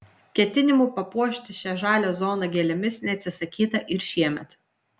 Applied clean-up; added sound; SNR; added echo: none; none; none; none.